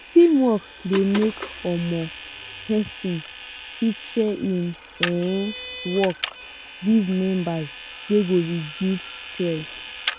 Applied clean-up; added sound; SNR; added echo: none; Vehicle; 11 dB; none.